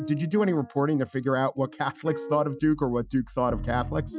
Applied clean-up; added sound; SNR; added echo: classical method Wiener filter.